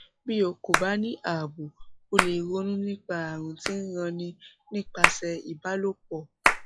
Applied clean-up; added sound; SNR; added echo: classical method log-MMSE.